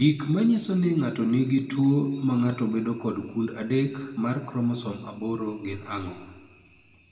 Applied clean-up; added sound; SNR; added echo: none; none; none; reverberation time 1.3 s.